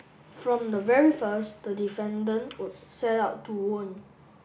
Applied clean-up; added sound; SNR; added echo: none; none; none; none.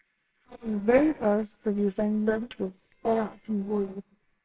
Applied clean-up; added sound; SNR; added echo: neural separator model SepFormer WHAMR!.